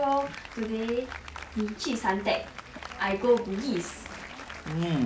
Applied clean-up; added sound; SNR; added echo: none; Applause; 13 dB; none.